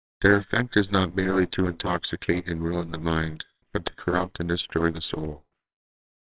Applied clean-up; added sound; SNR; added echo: neural separator model SepFormer WHAMR!.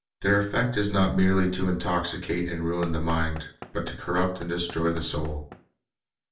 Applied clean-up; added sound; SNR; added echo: none; Knock / Wood; 20 dB; reverberation time 0.3 s.